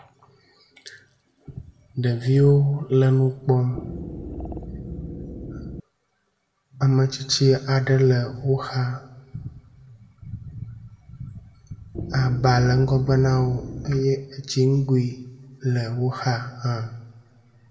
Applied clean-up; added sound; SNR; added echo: none; Wind instrument, woodwind instrument; 10 dB; reverberation time 1.1 s.